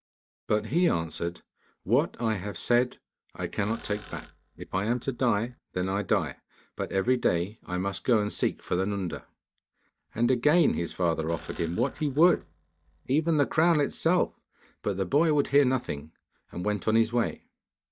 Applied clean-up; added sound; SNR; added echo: neural mask model DeepFilterNet 3.